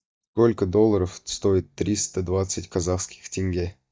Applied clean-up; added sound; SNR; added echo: neural mask model DeepFilterNet 3.